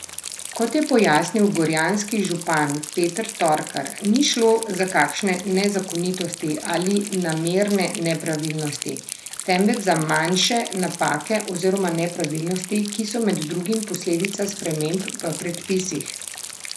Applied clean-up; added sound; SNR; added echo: none; Rain; 11 dB; none.